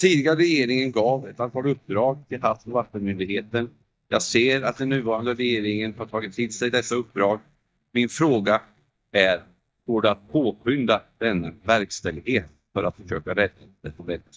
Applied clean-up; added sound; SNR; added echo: neural mask model DeepFilterNet 3.